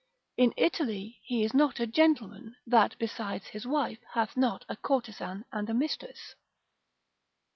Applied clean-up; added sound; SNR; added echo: none; none; none; none.